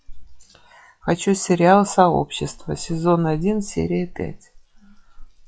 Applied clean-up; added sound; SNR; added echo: classical method log-MMSE.